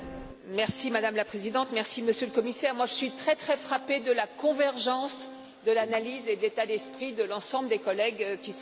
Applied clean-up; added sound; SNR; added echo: none; Organ + Clapping; 18 dB; none.